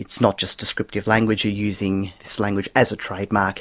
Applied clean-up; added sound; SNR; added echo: none; none; none; none.